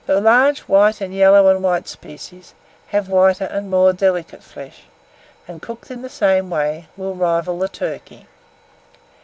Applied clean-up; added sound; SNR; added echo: none; none; none; none.